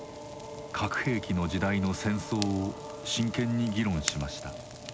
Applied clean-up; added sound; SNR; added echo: none; Fire; 12 dB; none.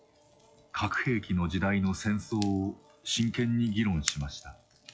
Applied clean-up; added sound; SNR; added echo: classical method log-MMSE.